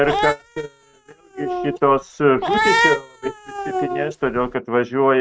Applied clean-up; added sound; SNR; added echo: neural mask model RNNoise.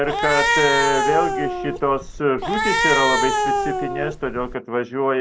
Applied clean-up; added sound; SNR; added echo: none; Cat; -1 dB; none.